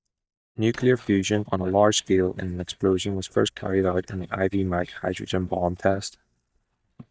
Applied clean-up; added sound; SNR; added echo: neural mask model DeepFilterNet 3.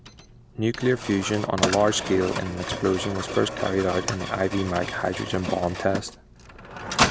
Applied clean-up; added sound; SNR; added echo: none; Mechanisms; 5 dB; none.